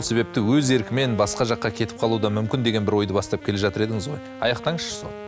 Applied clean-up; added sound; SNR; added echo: none; Wind instrument, woodwind instrument; 15 dB; none.